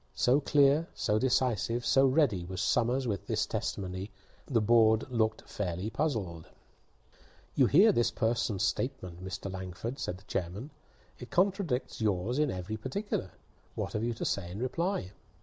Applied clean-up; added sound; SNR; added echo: none; none; none; none.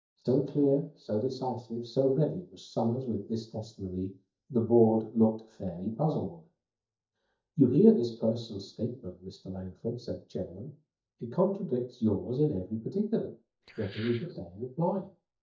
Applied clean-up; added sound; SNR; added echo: neural mask model DeepFilterNet 3.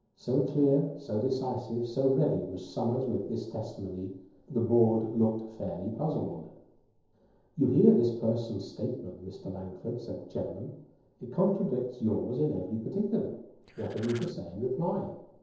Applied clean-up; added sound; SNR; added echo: neural separator model SepFormer DNS4.